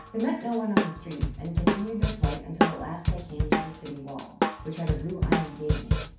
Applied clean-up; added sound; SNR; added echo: none; Drum kit; -5 dB; reverberation time 0.6 s.